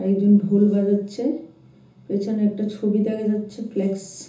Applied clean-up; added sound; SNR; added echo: none; none; none; reverberation time 0.6 s.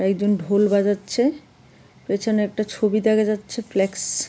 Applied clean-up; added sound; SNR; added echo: none; none; none; none.